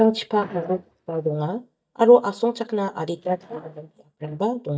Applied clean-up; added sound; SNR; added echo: neural mask model DeepFilterNet 3.